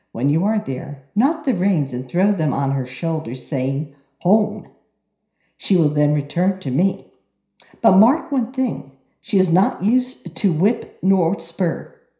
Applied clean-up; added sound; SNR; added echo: none; none; none; reverberation time 0.5 s.